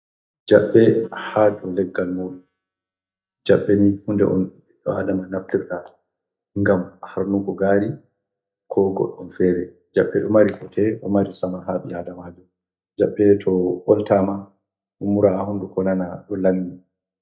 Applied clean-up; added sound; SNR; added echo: neural mask model DeepFilterNet 3.